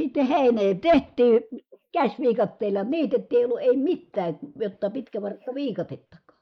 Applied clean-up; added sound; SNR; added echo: neural mask model Resemble Enhance denoiser.